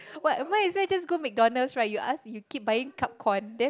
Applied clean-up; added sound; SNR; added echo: none; none; none; none.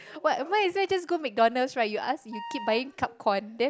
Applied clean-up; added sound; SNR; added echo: none; Wind instrument, woodwind instrument; 13 dB; none.